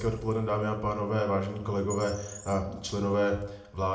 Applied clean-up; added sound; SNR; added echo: none; Bird; 19 dB; reverberation time 0.7 s.